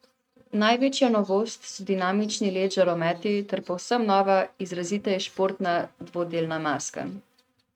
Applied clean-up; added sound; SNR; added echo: neural mask model RNNoise.